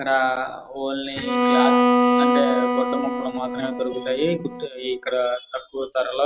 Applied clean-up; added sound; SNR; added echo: neural mask model RNNoise.